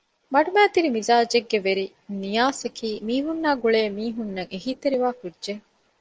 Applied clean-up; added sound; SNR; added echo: neural separator model SepFormer DNS4.